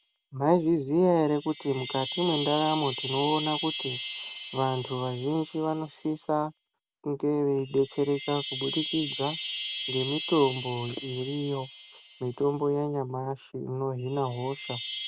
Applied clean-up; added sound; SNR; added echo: none; Chime; 7 dB; none.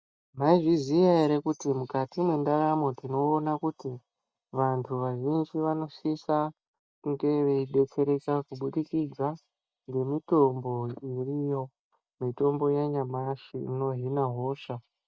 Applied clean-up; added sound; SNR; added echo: neural mask model DeepFilterNet 3.